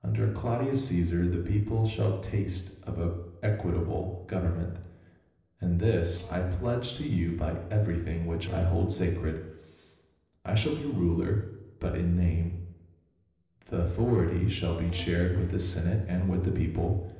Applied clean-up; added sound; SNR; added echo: neural separator model SepFormer DNS4.